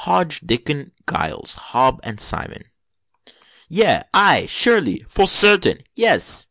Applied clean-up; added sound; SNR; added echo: none; none; none; none.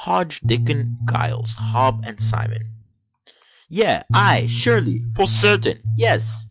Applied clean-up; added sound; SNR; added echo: classical method log-MMSE.